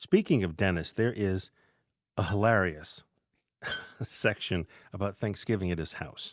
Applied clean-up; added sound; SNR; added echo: neural mask model DeepFilterNet 3.